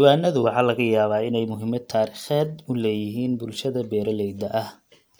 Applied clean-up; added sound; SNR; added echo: none; none; none; none.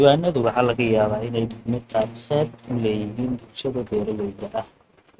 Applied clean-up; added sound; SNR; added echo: neural mask model RNNoise.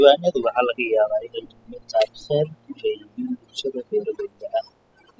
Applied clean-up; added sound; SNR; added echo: classical method spectral subtraction.